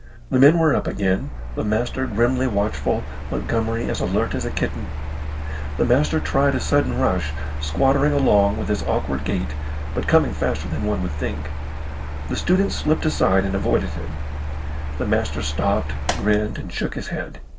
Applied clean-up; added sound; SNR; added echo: none; Mechanical fan; 4 dB; reverberation time 0.2 s.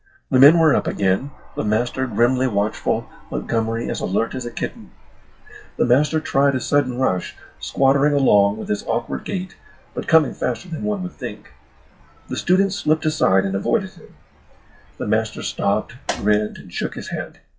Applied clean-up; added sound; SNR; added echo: classical method WPE with log-MMSE.